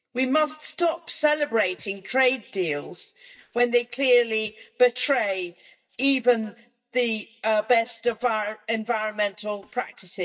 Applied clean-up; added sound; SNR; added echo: neural mask model DeepFilterNet 3.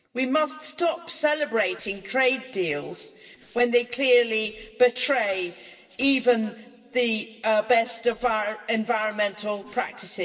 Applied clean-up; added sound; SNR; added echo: neural separator model SepFormer DNS4.